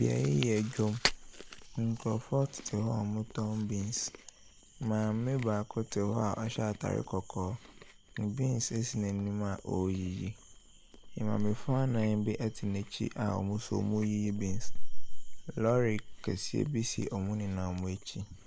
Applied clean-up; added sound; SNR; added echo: none; Chewing, mastication; 2 dB; none.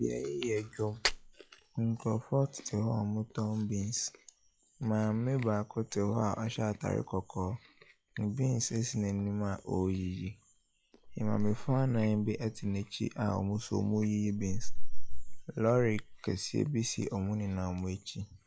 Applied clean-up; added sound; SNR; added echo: classical method log-MMSE.